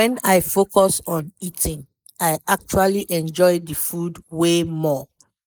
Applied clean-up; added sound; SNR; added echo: neural mask model Resemble Enhance denoiser.